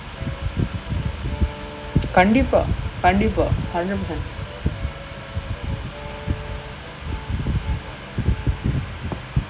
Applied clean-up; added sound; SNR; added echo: none; Brass instrument; 20 dB; none.